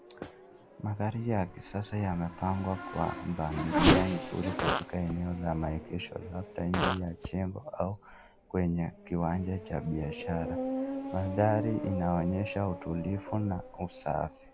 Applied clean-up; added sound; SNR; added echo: none; Fart + Race car, auto racing / Accelerating, revving, vroom; 3 dB; none.